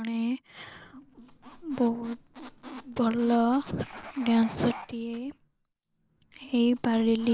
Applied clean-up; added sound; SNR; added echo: none; Squeak; 18 dB; none.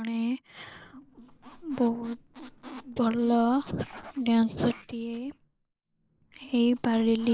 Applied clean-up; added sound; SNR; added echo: neural mask model Resemble Enhance denoiser.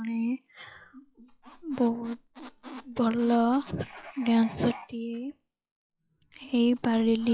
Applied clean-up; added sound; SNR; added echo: classical method log-MMSE.